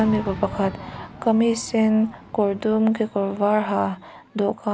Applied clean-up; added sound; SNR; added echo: none; Crowd / Fireworks; 16 dB; none.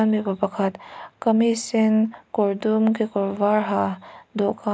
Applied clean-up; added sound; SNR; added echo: none; none; none; none.